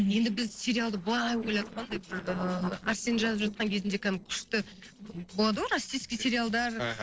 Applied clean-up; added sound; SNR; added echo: neural separator model SepFormer DNS4.